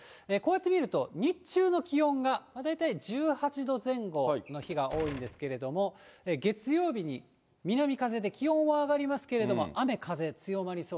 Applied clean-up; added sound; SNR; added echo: none; Door; 16 dB; none.